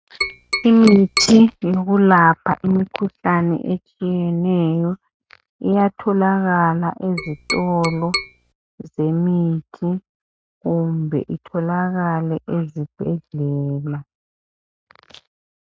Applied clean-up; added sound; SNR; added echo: neural mask model RNNoise.